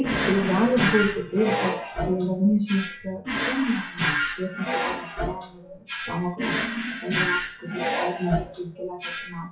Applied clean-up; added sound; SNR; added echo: classical method WPE with log-MMSE.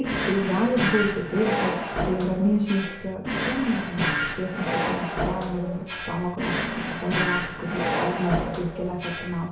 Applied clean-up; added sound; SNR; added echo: none; Drawer open or close; 1 dB; reverberation time 0.6 s.